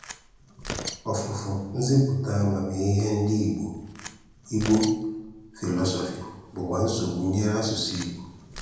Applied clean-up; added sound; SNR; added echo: none; Tearing; 15 dB; reverberation time 0.9 s.